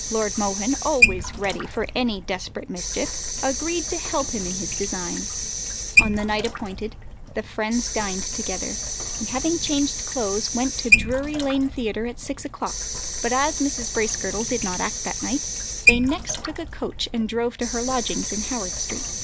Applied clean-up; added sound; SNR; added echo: none; Sink (filling or washing) / Water tap, faucet; 0 dB; none.